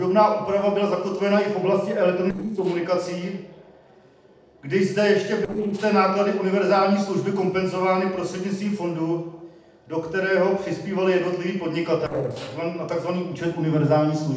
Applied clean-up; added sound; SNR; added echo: neural separator model SepFormer DNS4.